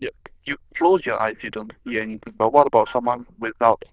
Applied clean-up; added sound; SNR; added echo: neural diffusion model UNIVERSE++.